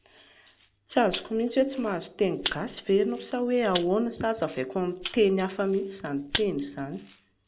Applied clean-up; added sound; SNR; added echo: none; Rattle (instrument); 14 dB; none.